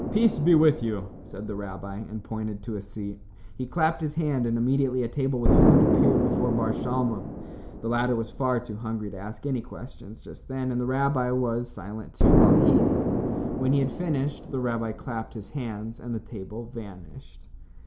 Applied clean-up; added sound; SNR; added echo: none; Explosion; 0 dB; none.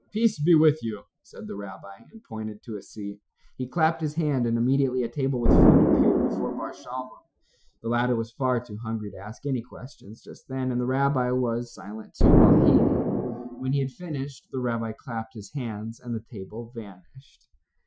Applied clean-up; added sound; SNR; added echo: classical method Wiener filter.